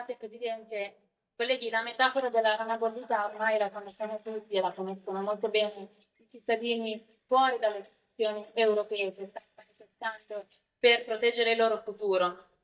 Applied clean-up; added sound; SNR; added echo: neural mask model DeepFilterNet 3.